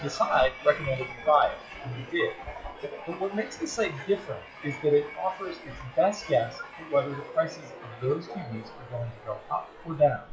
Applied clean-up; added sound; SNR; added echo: classical method WPE with log-MMSE.